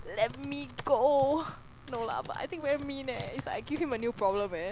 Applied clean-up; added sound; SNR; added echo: none; Computer keyboard; 14 dB; none.